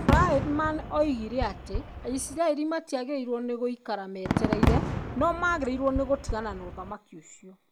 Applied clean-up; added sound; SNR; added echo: none; Fireworks; 2 dB; none.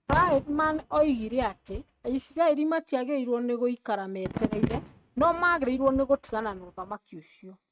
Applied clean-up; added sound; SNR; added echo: neural mask model RNNoise.